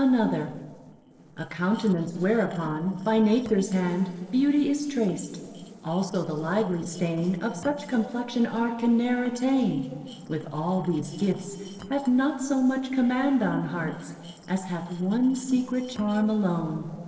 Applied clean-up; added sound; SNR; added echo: neural separator model SepFormer DNS4.